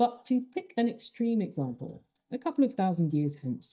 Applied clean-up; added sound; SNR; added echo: neural mask model DeepFilterNet 3.